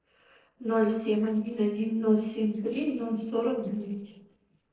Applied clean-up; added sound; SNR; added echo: neural separator model SepFormer DNS4.